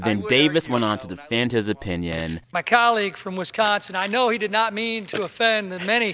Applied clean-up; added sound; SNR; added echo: none; Keys jangling; 20 dB; none.